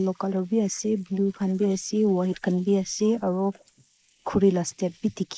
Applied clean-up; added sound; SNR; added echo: neural mask model Resemble Enhance denoiser.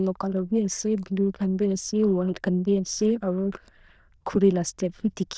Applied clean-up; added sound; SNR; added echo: neural diffusion model UNIVERSE++.